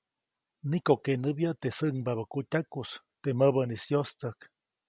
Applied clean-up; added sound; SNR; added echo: none; none; none; none.